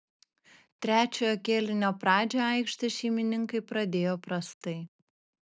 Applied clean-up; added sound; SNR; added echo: none; none; none; none.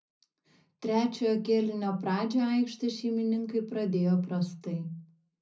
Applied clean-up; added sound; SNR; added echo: none; none; none; reverberation time 0.4 s.